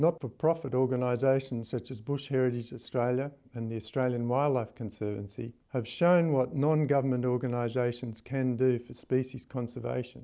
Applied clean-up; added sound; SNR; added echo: none; none; none; none.